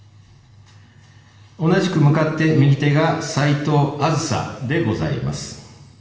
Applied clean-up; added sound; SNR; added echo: none; none; none; reverberation time 1.1 s.